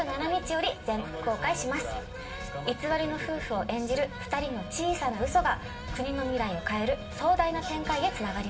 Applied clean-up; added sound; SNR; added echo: none; none; none; reverberation time 0.2 s.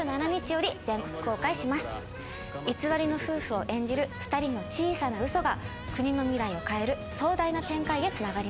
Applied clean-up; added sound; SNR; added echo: none; none; none; none.